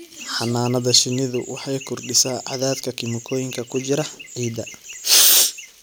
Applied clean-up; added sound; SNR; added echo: none; Chirp, tweet; 17 dB; none.